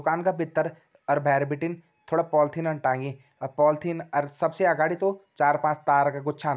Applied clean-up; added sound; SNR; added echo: none; none; none; none.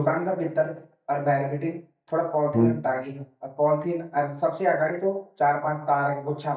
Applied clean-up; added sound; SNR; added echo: neural mask model DeepFilterNet 3.